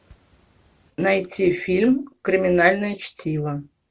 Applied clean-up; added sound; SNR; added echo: none; none; none; none.